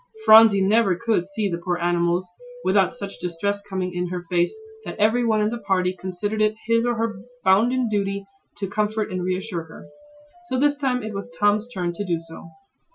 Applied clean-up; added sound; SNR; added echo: classical method Wiener filter.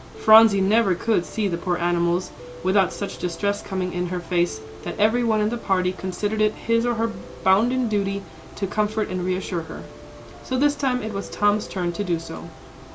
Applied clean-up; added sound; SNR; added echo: none; Piano; 18 dB; none.